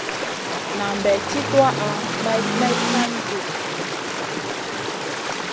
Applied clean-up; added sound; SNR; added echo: none; Stream + Accelerating, revving, vroom / Car; -1 dB; none.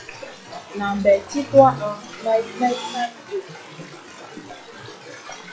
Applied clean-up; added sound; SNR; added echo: classical method log-MMSE.